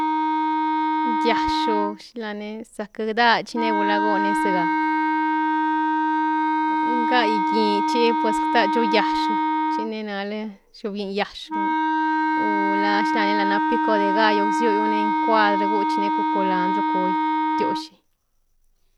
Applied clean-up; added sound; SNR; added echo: none; Wind instrument, woodwind instrument; -4 dB; none.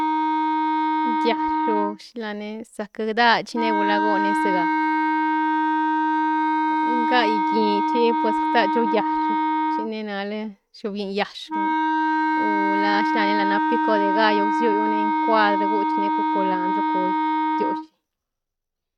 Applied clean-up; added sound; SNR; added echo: neural mask model RNNoise.